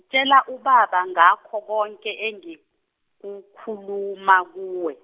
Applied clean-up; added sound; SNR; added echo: none; none; none; none.